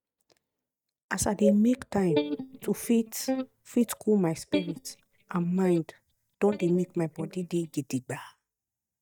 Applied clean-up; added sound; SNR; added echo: neural mask model DeepFilterNet 3.